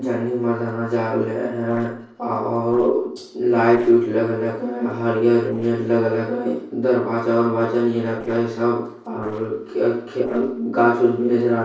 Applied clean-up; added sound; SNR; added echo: neural separator model SepFormer DNS4.